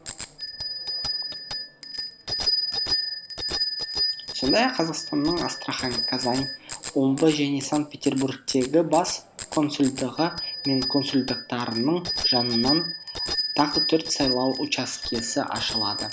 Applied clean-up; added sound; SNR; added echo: none; Bicycle bell; 4 dB; none.